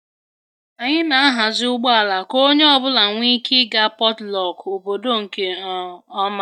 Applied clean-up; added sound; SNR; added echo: neural mask model DeepFilterNet 3.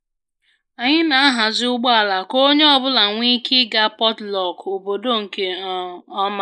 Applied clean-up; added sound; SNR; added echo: neural mask model Resemble Enhance denoiser.